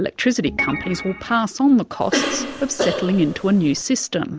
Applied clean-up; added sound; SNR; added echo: none; Organ + Cough; 6 dB; none.